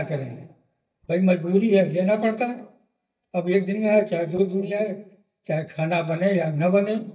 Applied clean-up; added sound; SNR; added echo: neural mask model DeepFilterNet 3.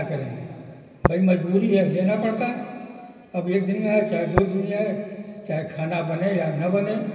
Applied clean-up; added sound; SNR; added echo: none; Tap; 9 dB; reverberation time 2.5 s.